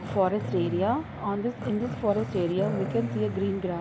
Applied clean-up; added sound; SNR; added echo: none; Growling; 7 dB; none.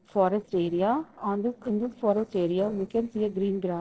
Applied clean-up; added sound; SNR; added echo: neural separator model SepFormer DNS4.